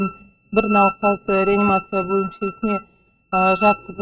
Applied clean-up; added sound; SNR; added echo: neural mask model RNNoise.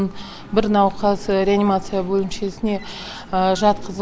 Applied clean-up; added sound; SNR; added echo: none; none; none; none.